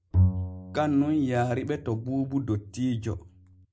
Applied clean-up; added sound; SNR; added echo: none; Bowed string instrument; 3 dB; none.